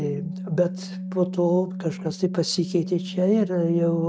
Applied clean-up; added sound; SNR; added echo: neural mask model RNNoise.